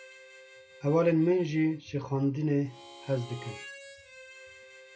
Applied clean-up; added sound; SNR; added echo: none; Harmonica; 19 dB; none.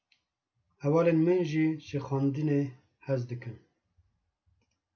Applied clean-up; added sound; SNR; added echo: none; none; none; none.